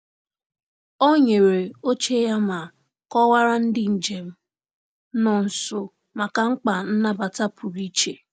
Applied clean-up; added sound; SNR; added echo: none; none; none; none.